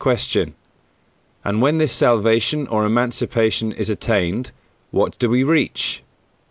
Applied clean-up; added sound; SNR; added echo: none; none; none; none.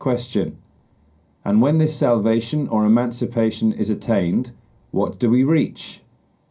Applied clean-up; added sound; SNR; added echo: none; none; none; reverberation time 0.3 s.